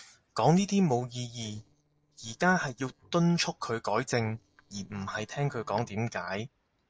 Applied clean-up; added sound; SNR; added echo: neural separator model SepFormer DNS4.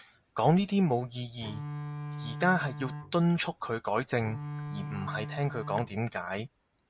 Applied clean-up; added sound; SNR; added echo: none; Bowed string instrument; 9 dB; none.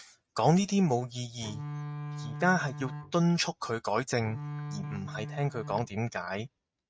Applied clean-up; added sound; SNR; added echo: neural mask model RNNoise.